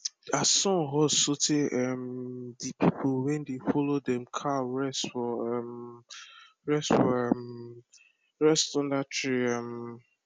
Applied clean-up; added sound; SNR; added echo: none; none; none; none.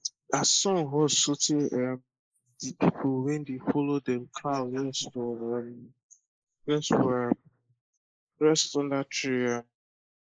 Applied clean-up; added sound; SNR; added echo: neural mask model Resemble Enhance denoiser.